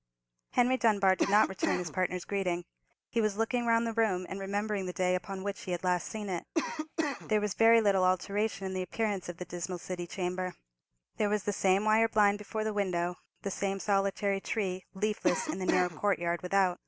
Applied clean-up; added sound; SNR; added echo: none; Cough; 4 dB; none.